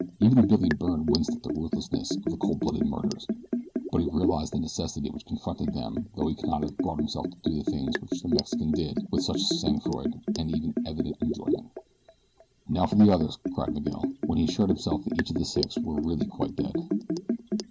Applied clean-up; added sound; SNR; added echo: none; Liquid; 3 dB; none.